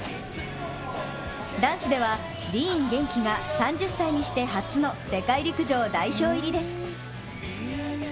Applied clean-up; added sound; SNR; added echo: none; Piano + Wind instrument, woodwind instrument; 19 dB; none.